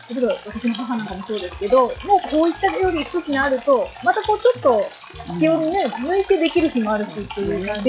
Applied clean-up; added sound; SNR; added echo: classical method log-MMSE.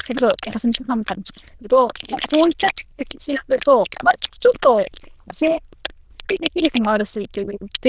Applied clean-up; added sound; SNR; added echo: neural diffusion model UNIVERSE++.